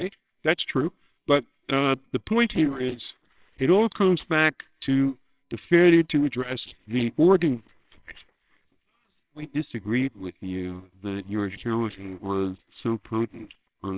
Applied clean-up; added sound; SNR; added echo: neural separator model SepFormer WHAMR!.